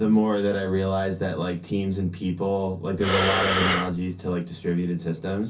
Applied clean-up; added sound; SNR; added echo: none; Breathing; 0 dB; reverberation time 0.3 s.